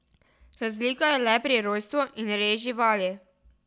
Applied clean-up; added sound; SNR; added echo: none; none; none; none.